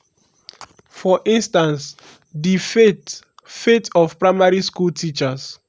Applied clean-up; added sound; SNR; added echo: none; none; none; none.